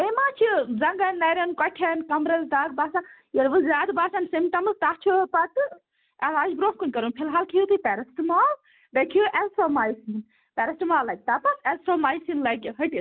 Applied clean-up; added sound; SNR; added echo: none; none; none; none.